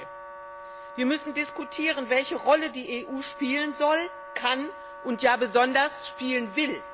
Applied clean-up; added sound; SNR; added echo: none; Wind instrument, woodwind instrument; 14 dB; none.